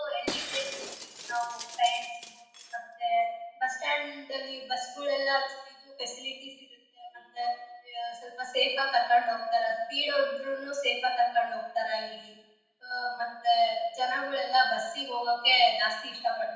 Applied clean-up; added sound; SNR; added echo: none; Shatter; 12 dB; reverberation time 0.9 s.